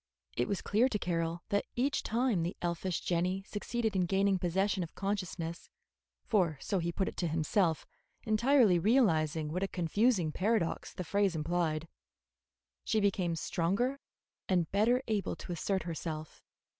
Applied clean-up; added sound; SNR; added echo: none; none; none; none.